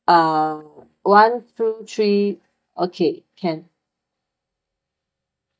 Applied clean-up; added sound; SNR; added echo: neural mask model DeepFilterNet 3.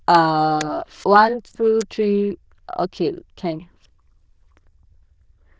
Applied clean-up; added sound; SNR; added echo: neural diffusion model UNIVERSE++.